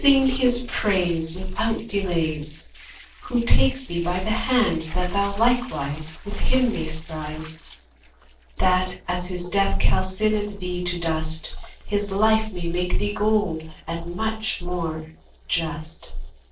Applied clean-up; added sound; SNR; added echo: neural separator model SepFormer DNS4.